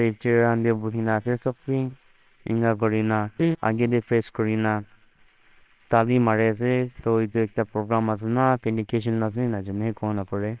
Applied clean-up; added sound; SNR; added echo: neural separator model SepFormer WHAMR!.